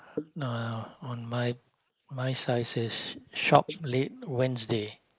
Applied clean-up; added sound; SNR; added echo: neural mask model Resemble Enhance denoiser.